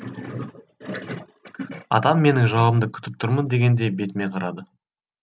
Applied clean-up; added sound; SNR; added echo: none; none; none; none.